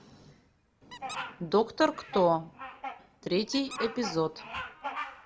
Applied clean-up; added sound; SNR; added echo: none; Bird vocalization, bird call, bird song + Squeak; 11 dB; none.